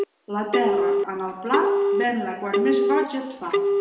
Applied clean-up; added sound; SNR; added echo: none; Telephone; -4 dB; reverberation time 0.8 s.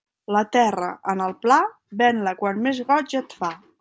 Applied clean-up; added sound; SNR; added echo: none; none; none; none.